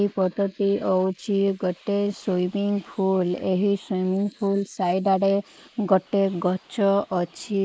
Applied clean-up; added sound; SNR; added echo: neural mask model Resemble Enhance denoiser.